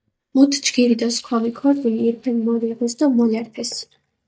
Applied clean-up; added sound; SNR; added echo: neural mask model DeepFilterNet 3.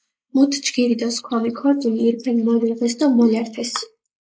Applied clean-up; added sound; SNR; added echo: neural mask model Resemble Enhance denoiser.